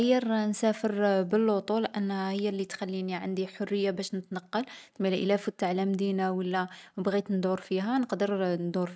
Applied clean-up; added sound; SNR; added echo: none; none; none; none.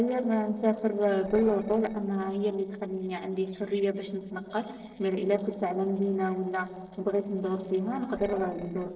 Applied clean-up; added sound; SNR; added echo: neural separator model SepFormer DNS4.